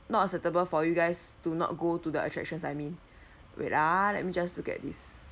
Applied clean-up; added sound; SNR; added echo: none; none; none; none.